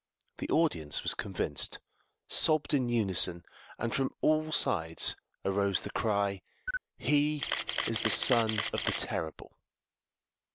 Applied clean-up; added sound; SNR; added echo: none; Camera; 4 dB; none.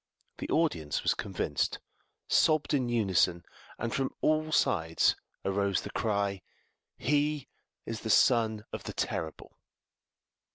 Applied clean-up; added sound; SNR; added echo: none; none; none; none.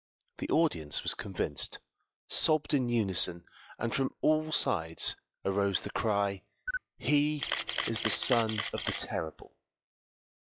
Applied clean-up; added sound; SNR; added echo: classical method log-MMSE.